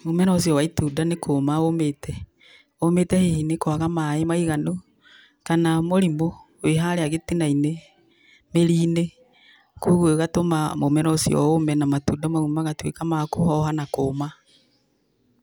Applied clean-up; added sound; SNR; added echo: none; none; none; none.